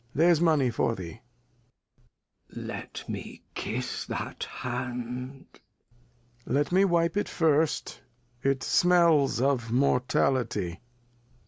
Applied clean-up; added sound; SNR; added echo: none; none; none; none.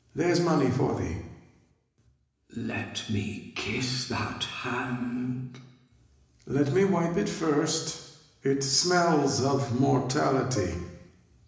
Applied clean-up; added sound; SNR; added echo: none; Keyboard (musical); 13 dB; reverberation time 1.0 s.